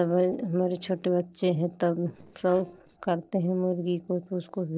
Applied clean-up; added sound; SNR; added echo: neural separator model SepFormer DNS4.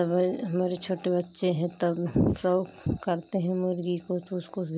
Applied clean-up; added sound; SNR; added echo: none; none; none; none.